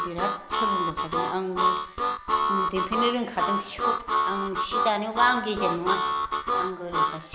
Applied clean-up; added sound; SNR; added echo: none; Harmonica; -3 dB; none.